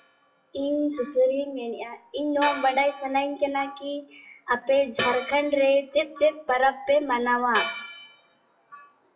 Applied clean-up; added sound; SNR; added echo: classical method WPE with log-MMSE.